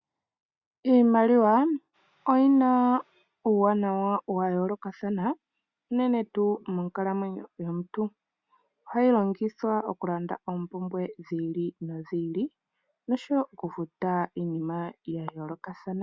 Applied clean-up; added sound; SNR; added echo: none; none; none; none.